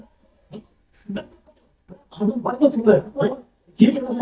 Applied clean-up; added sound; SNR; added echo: neural mask model DeepFilterNet 3.